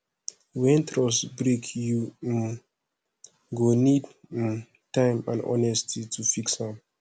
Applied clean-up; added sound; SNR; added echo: none; none; none; none.